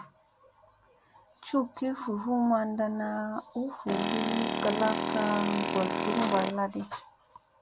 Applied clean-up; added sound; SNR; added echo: none; Tools; 0 dB; none.